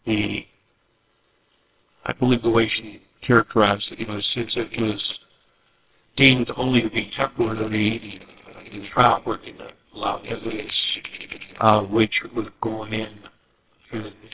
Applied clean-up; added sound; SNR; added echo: neural separator model SepFormer WHAMR!.